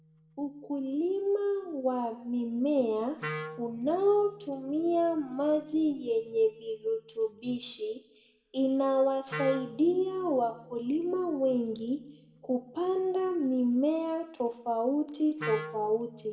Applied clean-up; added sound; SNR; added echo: none; Wind instrument, woodwind instrument; 17 dB; reverberation time 0.7 s.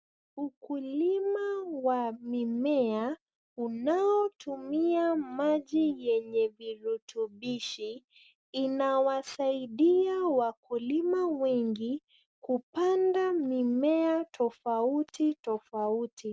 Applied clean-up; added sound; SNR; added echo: none; none; none; none.